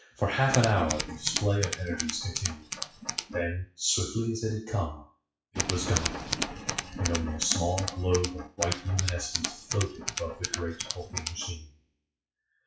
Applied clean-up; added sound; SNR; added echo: classical method WPE with log-MMSE.